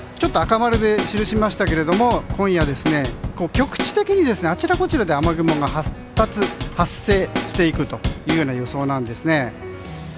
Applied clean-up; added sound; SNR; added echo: none; Drum / Drum kit; 5 dB; none.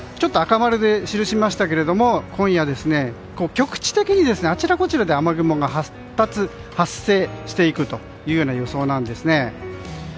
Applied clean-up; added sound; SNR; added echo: none; none; none; none.